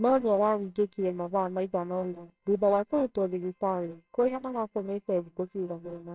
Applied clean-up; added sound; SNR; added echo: neural separator model SepFormer WHAMR!.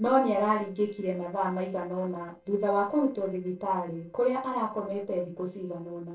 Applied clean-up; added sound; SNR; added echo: neural separator model SepFormer DNS4.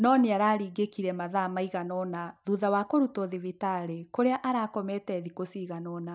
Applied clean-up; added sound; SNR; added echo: none; none; none; none.